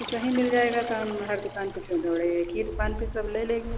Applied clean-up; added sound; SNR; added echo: none; Stream; 9 dB; none.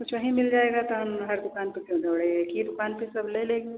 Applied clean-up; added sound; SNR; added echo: none; none; none; none.